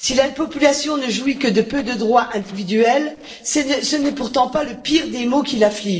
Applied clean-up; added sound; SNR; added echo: neural separator model SepFormer DNS4.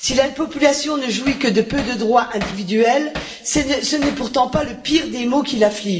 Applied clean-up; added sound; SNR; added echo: none; Hammer; 15 dB; reverberation time 2.0 s.